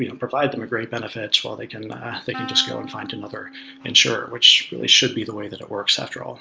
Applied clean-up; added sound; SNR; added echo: none; Wind instrument, woodwind instrument; 16 dB; none.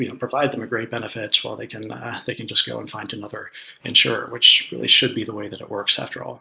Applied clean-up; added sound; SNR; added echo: neural mask model Resemble Enhance denoiser.